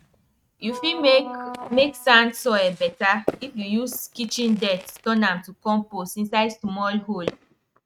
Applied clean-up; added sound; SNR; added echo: neural mask model RNNoise.